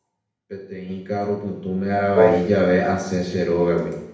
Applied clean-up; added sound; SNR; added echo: none; Wind instrument, woodwind instrument; -3 dB; reverberation time 0.8 s.